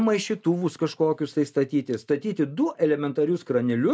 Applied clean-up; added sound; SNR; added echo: none; none; none; none.